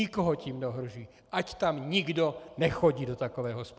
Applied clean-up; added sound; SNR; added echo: none; none; none; none.